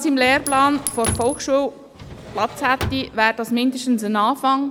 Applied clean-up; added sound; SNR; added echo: none; Drawer open or close + Chink, clink; 10 dB; none.